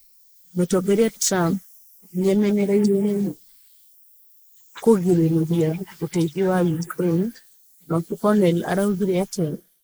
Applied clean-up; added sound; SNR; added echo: neural mask model Resemble Enhance denoiser.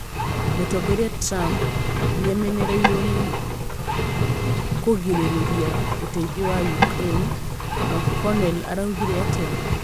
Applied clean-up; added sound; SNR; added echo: none; Tap / Wood + Engine; -3 dB; none.